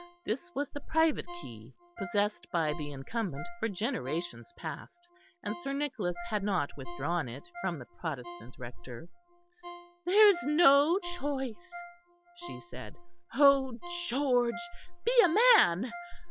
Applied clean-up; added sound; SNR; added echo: none; Ringtone; 17 dB; none.